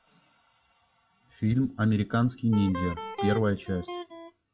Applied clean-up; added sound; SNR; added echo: classical method WPE with log-MMSE.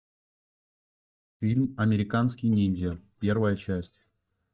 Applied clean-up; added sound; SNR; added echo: neural mask model DeepFilterNet 3.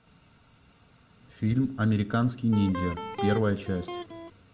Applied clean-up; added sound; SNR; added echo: none; Electric guitar; 8 dB; reverberation time 0.5 s.